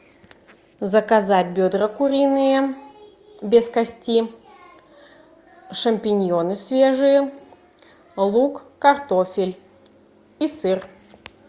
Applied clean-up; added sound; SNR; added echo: none; none; none; none.